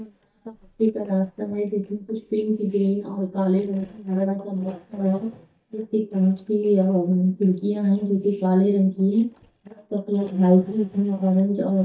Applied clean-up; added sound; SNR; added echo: neural mask model DeepFilterNet 3.